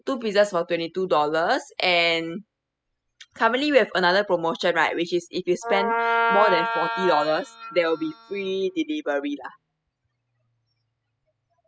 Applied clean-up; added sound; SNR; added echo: classical method spectral subtraction.